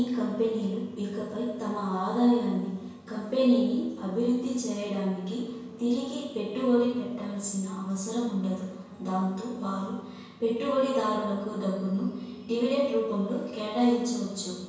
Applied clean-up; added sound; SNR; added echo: none; none; none; reverberation time 1.0 s.